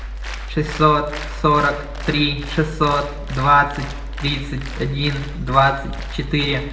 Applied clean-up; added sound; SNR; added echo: none; Applause; 17 dB; reverberation time 0.7 s.